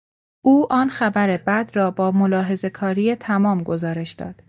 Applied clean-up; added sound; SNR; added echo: neural mask model DeepFilterNet 3.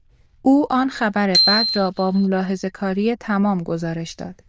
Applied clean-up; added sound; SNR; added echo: neural diffusion model UNIVERSE++.